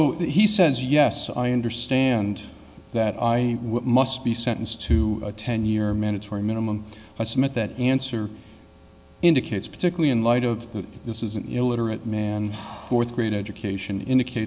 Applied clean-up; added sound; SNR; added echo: none; none; none; none.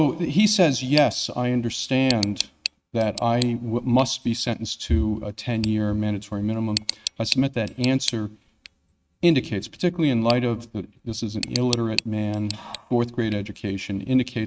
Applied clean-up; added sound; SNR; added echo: neural mask model RNNoise.